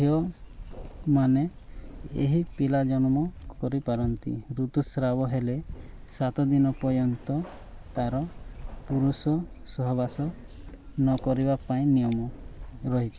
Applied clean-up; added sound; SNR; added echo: none; Keys jangling; 14 dB; none.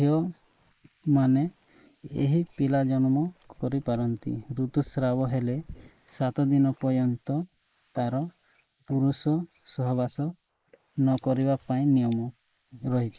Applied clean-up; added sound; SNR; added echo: neural mask model Resemble Enhance denoiser.